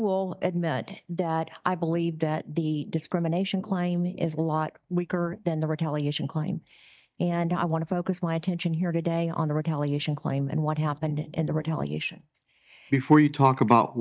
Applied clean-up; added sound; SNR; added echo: neural mask model DeepFilterNet 3.